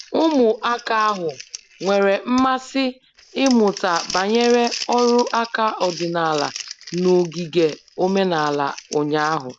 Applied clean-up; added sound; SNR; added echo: none; Crumpling, crinkling; 15 dB; none.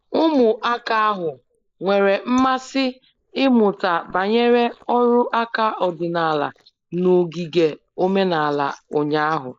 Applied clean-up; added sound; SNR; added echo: neural mask model Resemble Enhance denoiser.